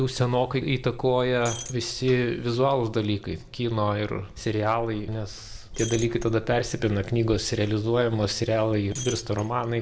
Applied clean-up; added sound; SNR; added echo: none; Shatter; 15 dB; reverberation time 2.1 s.